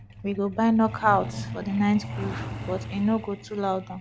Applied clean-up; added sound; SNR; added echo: none; Truck; 10 dB; none.